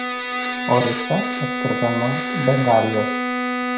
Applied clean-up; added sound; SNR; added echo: none; Bowed string instrument; 2 dB; reverberation time 0.5 s.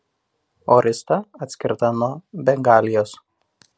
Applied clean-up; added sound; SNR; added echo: none; none; none; none.